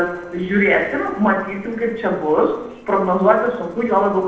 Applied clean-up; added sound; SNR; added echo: neural separator model SepFormer DNS4.